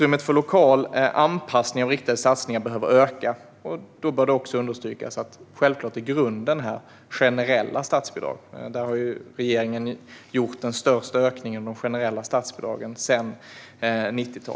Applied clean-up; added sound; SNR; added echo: none; none; none; none.